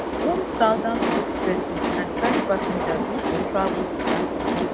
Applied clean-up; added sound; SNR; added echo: none; Train; -3 dB; none.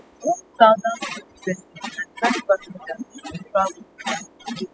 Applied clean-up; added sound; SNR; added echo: classical method spectral subtraction.